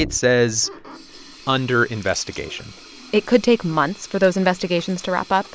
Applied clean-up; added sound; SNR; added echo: none; Sink (filling or washing); 19 dB; none.